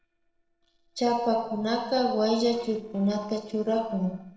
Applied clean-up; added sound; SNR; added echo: neural separator model SepFormer DNS4.